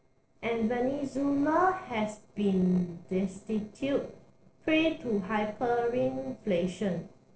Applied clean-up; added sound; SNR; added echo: neural separator model SepFormer DNS4.